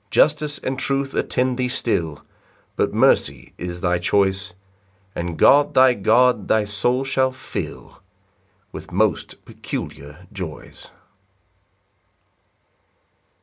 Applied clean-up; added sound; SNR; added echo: none; none; none; none.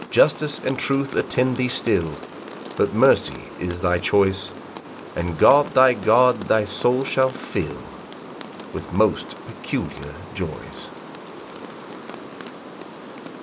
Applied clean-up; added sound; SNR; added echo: none; Rain; 14 dB; none.